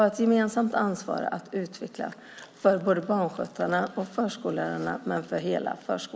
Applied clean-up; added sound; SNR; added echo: none; none; none; none.